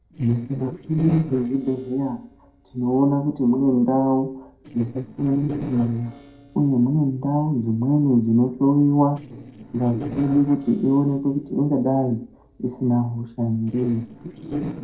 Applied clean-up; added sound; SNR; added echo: neural separator model SepFormer DNS4.